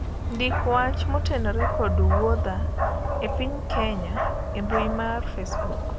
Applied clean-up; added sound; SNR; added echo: none; Bark; -4 dB; none.